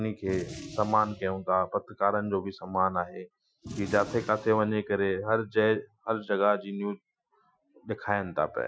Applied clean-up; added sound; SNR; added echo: classical method Wiener filter.